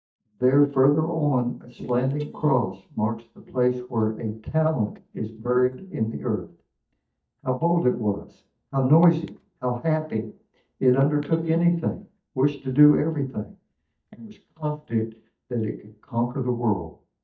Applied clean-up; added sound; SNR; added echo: neural mask model DeepFilterNet 3.